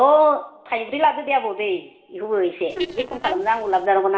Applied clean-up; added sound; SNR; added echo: neural separator model SepFormer DNS4.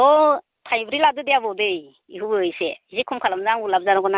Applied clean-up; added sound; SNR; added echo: none; none; none; none.